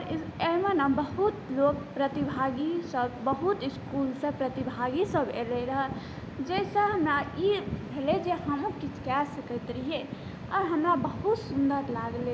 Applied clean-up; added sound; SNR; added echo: none; none; none; none.